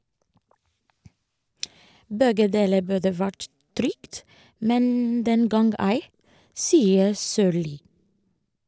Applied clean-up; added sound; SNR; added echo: none; none; none; none.